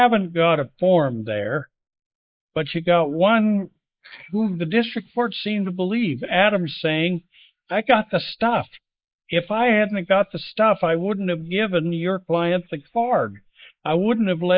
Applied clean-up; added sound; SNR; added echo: neural mask model Resemble Enhance denoiser.